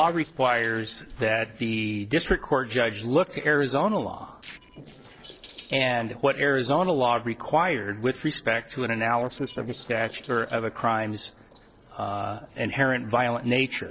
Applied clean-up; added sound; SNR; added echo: neural separator model SepFormer DNS4.